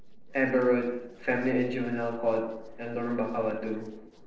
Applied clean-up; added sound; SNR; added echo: neural separator model SepFormer DNS4.